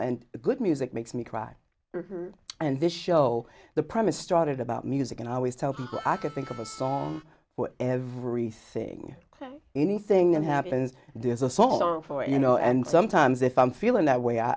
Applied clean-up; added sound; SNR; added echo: none; Harmonica; 19 dB; none.